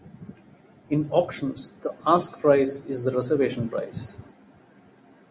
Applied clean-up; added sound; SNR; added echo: none; none; none; none.